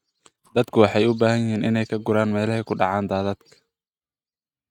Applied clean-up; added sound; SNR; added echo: neural mask model RNNoise.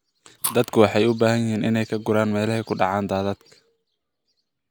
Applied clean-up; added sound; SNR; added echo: none; Fire; 13 dB; none.